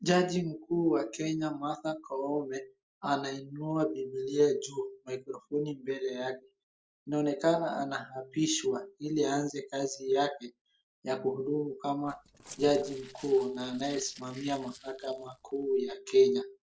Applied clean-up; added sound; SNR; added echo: neural separator model SepFormer DNS4.